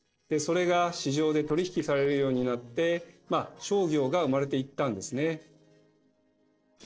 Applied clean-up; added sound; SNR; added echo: neural separator model SepFormer DNS4.